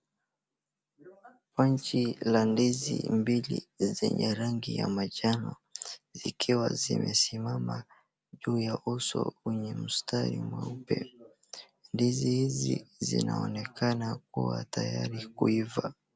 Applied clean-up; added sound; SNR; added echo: none; none; none; none.